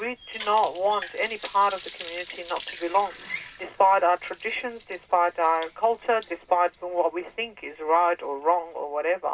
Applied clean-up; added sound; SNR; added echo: none; Water tap, faucet; 14 dB; reverberation time 0.2 s.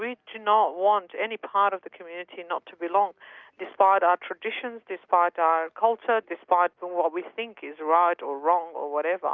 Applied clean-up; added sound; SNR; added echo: none; none; none; none.